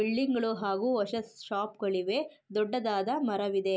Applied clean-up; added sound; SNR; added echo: none; none; none; none.